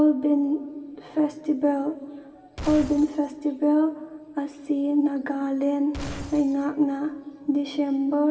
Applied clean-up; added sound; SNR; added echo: none; Glass; 13 dB; reverberation time 1.9 s.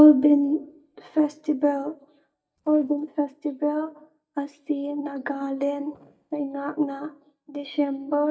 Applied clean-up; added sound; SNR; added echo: neural mask model DeepFilterNet 3.